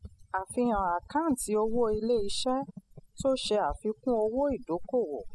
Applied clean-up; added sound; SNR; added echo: classical method spectral subtraction.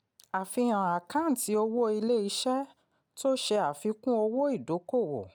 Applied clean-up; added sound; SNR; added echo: none; none; none; none.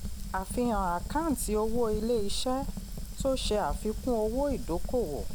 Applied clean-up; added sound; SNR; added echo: none; Fire; 4 dB; none.